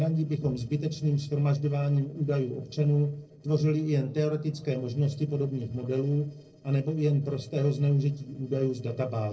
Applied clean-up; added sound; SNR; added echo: neural separator model SepFormer DNS4.